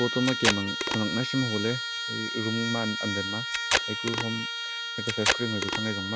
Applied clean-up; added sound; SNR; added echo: none; Packing tape, duct tape + Trumpet; -1 dB; none.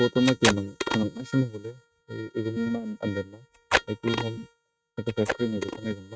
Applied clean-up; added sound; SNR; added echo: neural mask model RNNoise.